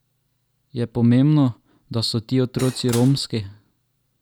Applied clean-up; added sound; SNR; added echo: none; Cutlery, silverware / Dishes, pots, and pans; 14 dB; none.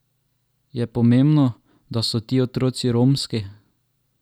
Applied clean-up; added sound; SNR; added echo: none; none; none; none.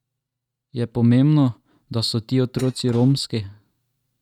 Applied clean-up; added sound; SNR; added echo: neural mask model RNNoise.